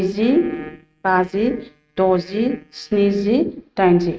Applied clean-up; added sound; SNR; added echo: neural mask model RNNoise.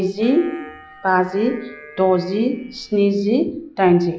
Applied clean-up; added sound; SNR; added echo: classical method log-MMSE.